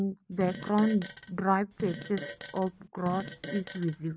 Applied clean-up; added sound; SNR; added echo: none; Fart; 11 dB; none.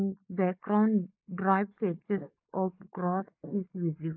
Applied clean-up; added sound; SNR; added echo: neural mask model Resemble Enhance denoiser.